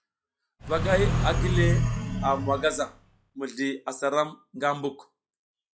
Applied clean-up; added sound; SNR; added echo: classical method log-MMSE.